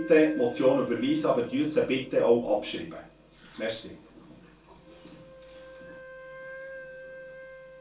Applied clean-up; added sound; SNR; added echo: none; Wind instrument, woodwind instrument; 18 dB; reverberation time 0.2 s.